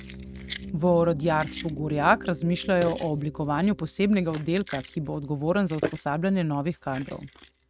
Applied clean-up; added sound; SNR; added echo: neural mask model RNNoise.